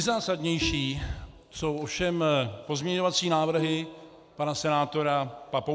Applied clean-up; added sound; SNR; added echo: none; Plucked string instrument; 12 dB; none.